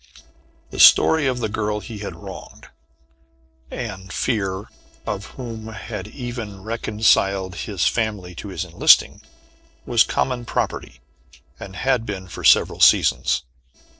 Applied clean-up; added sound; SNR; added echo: neural separator model SepFormer DNS4.